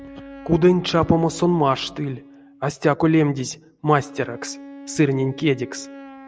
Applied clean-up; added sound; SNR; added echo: none; Wind instrument, woodwind instrument; 19 dB; none.